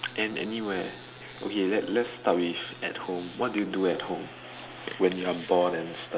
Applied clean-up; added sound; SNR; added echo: none; none; none; none.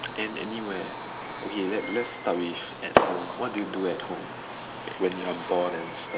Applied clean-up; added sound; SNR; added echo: none; Fireworks; 1 dB; none.